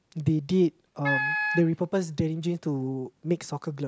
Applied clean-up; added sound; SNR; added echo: none; Wind instrument, woodwind instrument; 3 dB; none.